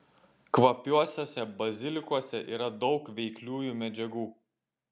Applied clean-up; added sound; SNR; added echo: none; none; none; none.